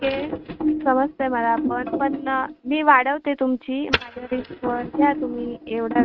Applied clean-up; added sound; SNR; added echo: neural mask model RNNoise.